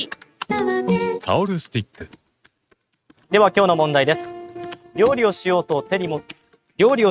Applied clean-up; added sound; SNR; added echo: neural mask model RNNoise.